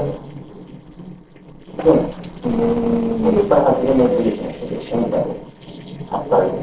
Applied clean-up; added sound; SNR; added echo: neural separator model SepFormer DNS4.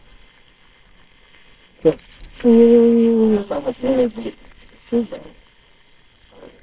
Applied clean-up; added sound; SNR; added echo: neural separator model SepFormer WHAMR!.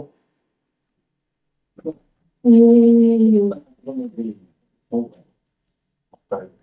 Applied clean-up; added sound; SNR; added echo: neural mask model DeepFilterNet 3.